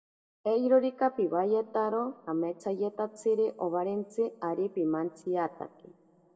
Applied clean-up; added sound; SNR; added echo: none; none; none; reverberation time 1.5 s.